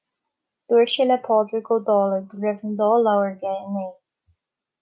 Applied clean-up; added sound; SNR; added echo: none; none; none; none.